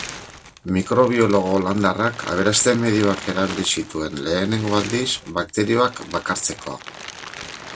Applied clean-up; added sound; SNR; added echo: none; Crumpling, crinkling; 15 dB; none.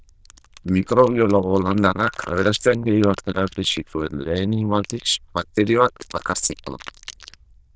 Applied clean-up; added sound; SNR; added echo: neural diffusion model UNIVERSE++.